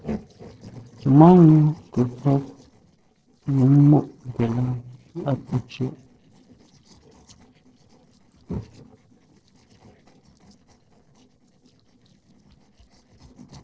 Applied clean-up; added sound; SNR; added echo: neural separator model SepFormer DNS4.